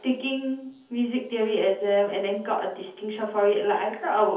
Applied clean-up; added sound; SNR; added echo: none; none; none; reverberation time 0.5 s.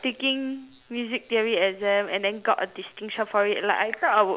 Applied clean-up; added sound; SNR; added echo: none; none; none; none.